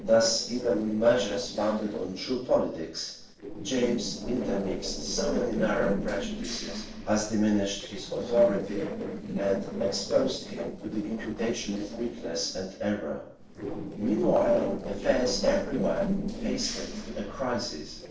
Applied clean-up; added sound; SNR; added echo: neural separator model SepFormer DNS4.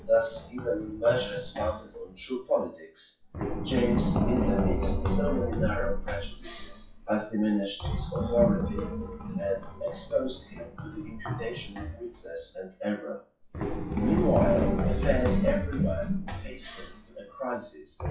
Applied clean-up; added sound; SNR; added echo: classical method WPE with log-MMSE.